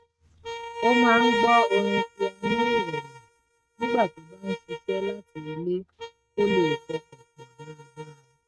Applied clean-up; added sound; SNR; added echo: neural mask model RNNoise.